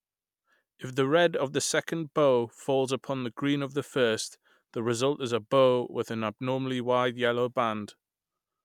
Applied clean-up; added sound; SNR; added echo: none; none; none; none.